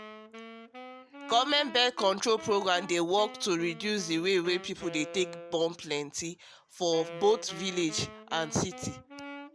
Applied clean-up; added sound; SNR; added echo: none; Wind instrument, woodwind instrument; 15 dB; none.